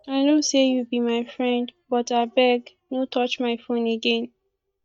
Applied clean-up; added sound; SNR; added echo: neural mask model DeepFilterNet 3.